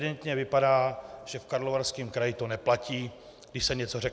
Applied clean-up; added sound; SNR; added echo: none; none; none; none.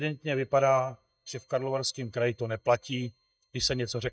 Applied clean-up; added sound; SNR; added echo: neural mask model DeepFilterNet 3.